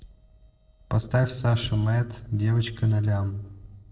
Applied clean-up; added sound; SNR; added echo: neural separator model SepFormer DNS4.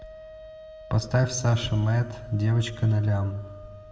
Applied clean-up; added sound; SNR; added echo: none; Wind instrument, woodwind instrument; 19 dB; reverberation time 1.1 s.